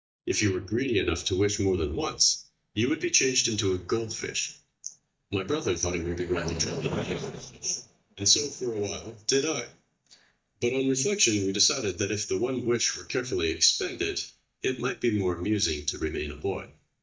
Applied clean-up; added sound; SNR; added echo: neural mask model DeepFilterNet 3.